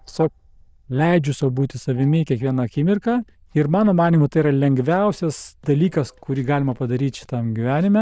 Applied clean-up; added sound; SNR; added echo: neural diffusion model UNIVERSE++.